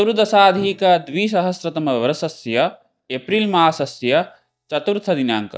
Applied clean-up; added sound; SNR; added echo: neural mask model DeepFilterNet 3.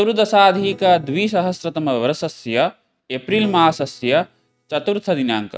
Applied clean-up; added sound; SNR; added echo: neural mask model RNNoise.